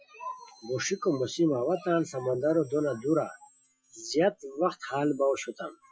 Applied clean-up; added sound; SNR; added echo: classical method Wiener filter.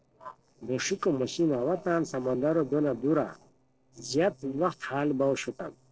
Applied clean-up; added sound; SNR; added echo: neural separator model SepFormer DNS4.